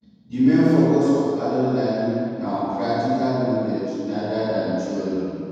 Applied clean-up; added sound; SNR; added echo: none; none; none; reverberation time 2.1 s.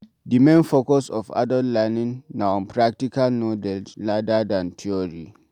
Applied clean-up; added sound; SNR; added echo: none; none; none; none.